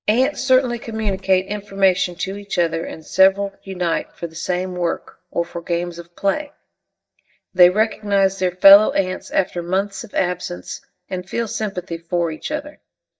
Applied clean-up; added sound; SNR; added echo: neural mask model DeepFilterNet 3.